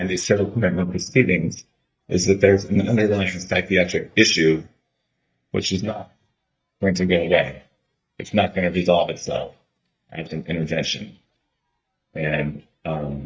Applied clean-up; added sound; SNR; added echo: neural mask model DeepFilterNet 3.